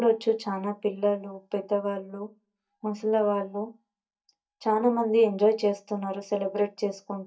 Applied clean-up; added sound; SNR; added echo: neural mask model DeepFilterNet 3.